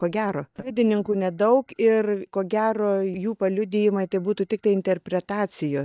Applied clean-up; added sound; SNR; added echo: neural mask model DeepFilterNet 3.